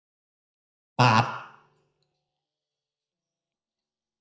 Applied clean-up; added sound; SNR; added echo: neural mask model DeepFilterNet 3.